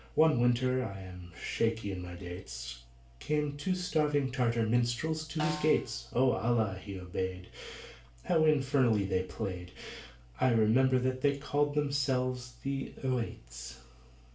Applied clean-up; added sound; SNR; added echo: none; Snare drum; 15 dB; reverberation time 0.3 s.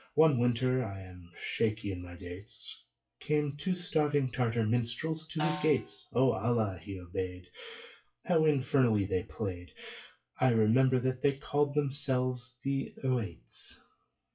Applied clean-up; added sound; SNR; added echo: classical method WPE with log-MMSE.